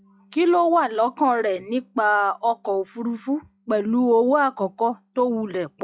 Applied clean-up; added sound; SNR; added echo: classical method log-MMSE.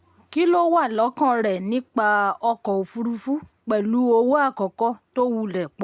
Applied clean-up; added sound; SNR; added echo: none; none; none; none.